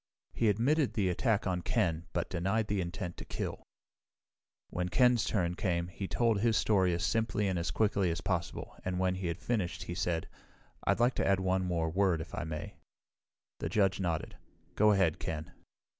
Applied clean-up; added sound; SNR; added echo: none; none; none; none.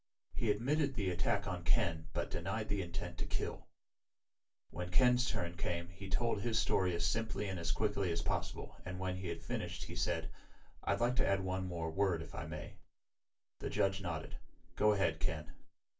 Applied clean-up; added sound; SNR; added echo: none; none; none; reverberation time 0.2 s.